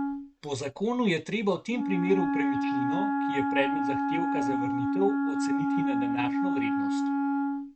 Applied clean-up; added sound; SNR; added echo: neural mask model RNNoise.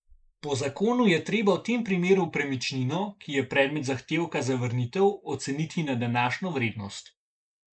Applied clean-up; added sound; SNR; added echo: neural mask model Resemble Enhance denoiser.